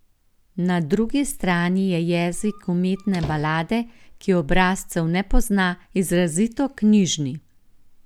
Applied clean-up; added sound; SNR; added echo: none; Squeak; 19 dB; none.